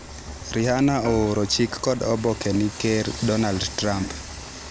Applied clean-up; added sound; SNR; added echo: none; Frying (food) / Dishes, pots, and pans; 12 dB; none.